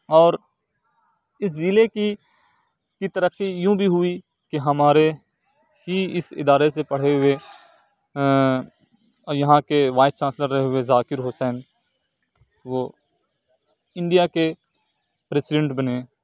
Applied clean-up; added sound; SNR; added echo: none; none; none; none.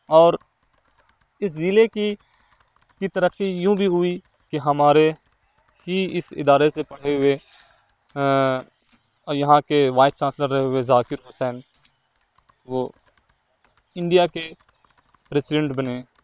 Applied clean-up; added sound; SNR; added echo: neural separator model SepFormer WHAM!.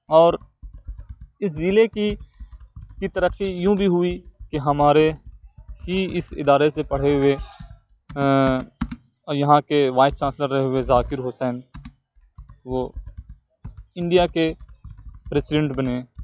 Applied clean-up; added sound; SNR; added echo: classical method log-MMSE.